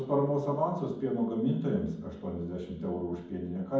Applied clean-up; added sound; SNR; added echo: none; none; none; reverberation time 1.2 s.